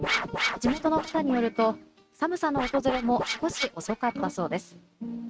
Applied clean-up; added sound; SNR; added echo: neural mask model RNNoise.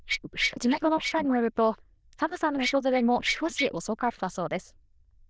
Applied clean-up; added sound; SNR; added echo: neural diffusion model UNIVERSE++.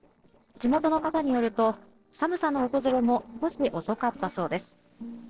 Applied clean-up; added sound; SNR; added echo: neural separator model SepFormer DNS4.